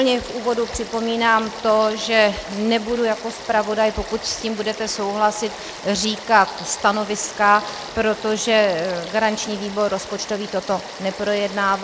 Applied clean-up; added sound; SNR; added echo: none; Stream / Frog; 14 dB; none.